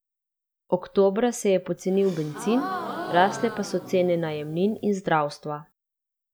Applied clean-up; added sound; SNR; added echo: none; Gasp; 10 dB; none.